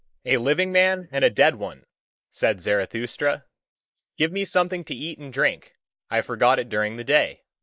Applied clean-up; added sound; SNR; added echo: neural mask model Resemble Enhance denoiser.